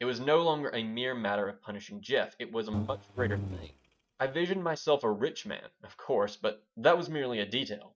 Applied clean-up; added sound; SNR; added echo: neural mask model RNNoise.